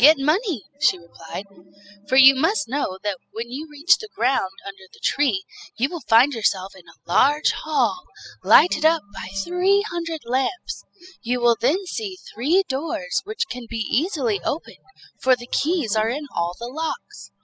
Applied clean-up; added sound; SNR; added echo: classical method spectral subtraction.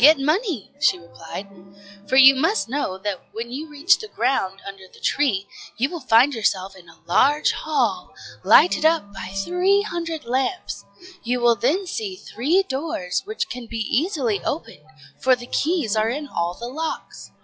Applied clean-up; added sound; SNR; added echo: classical method log-MMSE.